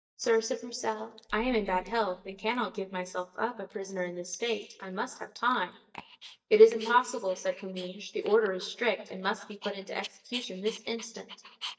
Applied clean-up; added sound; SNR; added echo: neural mask model DeepFilterNet 3.